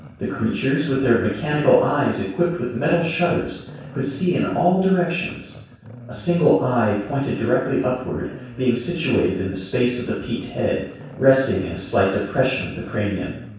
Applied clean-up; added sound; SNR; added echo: none; Growling; 19 dB; reverberation time 0.7 s.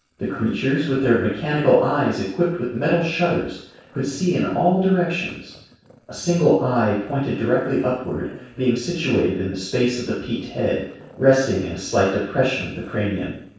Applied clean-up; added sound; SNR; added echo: neural separator model SepFormer DNS4.